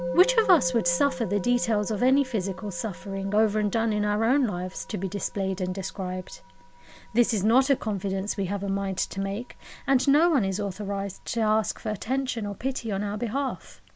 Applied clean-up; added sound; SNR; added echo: none; Musical instrument; 15 dB; none.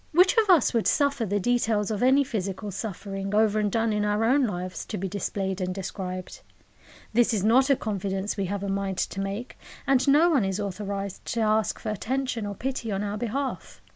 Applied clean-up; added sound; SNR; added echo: none; none; none; none.